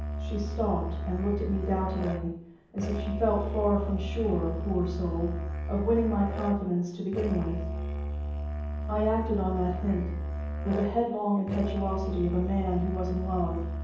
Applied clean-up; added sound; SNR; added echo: none; Musical instrument; 3 dB; reverberation time 0.9 s.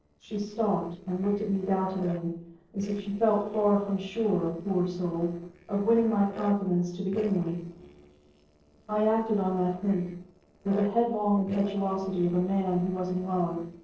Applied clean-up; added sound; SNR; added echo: neural separator model SepFormer DNS4.